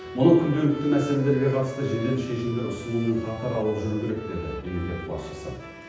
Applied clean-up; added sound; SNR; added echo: none; Bowed string instrument; 14 dB; reverberation time 0.9 s.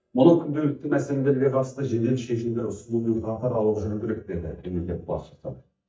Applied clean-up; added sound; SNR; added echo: neural mask model DeepFilterNet 3.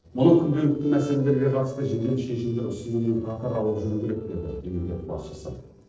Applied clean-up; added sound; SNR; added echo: neural separator model SepFormer DNS4.